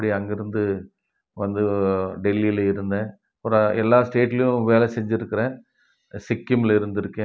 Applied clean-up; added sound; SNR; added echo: none; none; none; none.